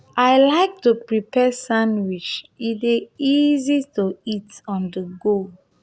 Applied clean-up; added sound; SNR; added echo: none; none; none; none.